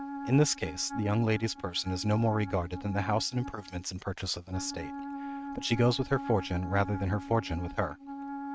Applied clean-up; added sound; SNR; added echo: neural mask model RNNoise.